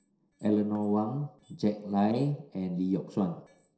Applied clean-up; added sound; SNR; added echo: neural separator model SepFormer DNS4.